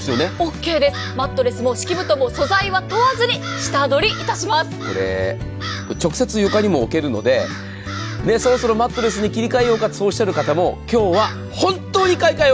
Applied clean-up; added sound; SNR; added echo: none; Crow; 16 dB; none.